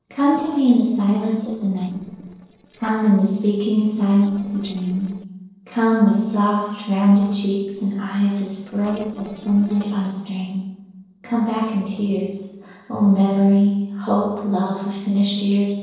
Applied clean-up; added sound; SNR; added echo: neural separator model SepFormer DNS4.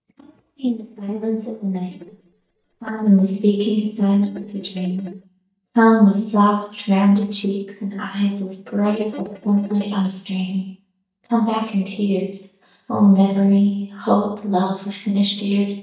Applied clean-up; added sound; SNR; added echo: neural mask model DeepFilterNet 3.